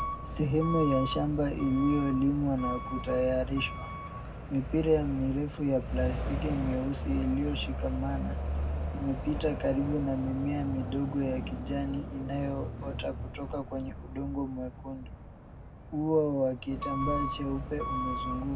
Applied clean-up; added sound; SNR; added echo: none; Alarm / Truck; 5 dB; reverberation time 0.3 s.